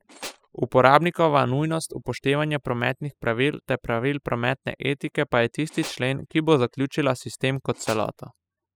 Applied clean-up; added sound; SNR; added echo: classical method spectral subtraction.